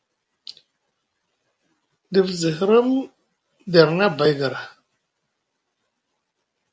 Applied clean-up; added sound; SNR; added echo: none; none; none; none.